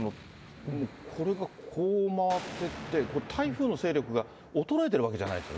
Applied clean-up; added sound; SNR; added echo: none; Explosion; 15 dB; none.